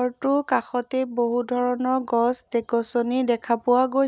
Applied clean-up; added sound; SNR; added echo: none; none; none; none.